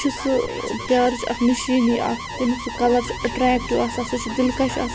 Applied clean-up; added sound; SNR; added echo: none; Alarm; 10 dB; none.